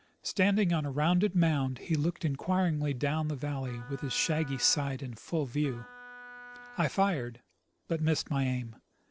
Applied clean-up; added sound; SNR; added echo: none; Wind instrument, woodwind instrument; 19 dB; none.